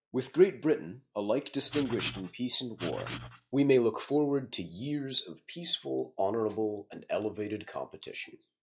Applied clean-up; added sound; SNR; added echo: classical method log-MMSE.